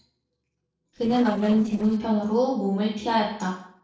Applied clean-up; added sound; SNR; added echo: neural separator model SepFormer DNS4.